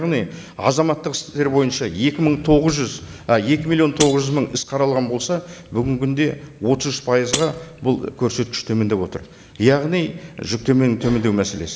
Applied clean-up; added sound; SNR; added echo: none; Shatter; 12 dB; none.